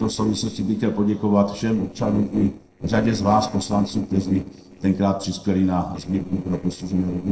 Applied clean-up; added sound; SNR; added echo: neural separator model SepFormer DNS4.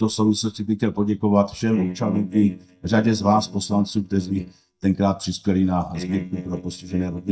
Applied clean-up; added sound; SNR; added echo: neural mask model DeepFilterNet 3.